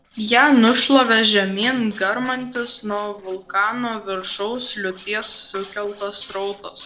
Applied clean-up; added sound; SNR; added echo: neural separator model SepFormer DNS4.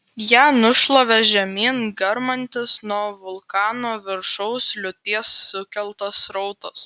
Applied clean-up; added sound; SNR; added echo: none; none; none; none.